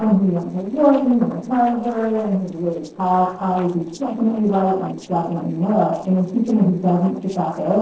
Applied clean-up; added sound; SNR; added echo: neural separator model SepFormer DNS4.